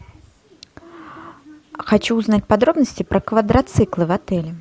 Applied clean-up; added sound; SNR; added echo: none; none; none; none.